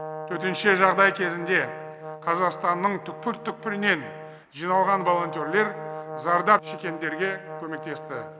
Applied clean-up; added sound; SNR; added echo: none; Brass instrument; 11 dB; none.